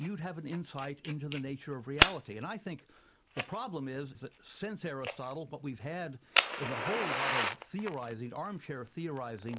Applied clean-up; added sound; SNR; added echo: none; Fire; -3 dB; none.